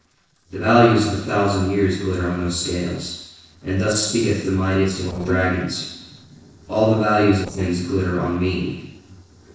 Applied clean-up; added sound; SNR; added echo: neural separator model SepFormer DNS4.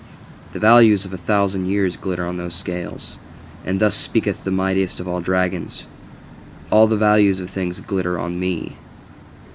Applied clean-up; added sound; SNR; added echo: none; none; none; none.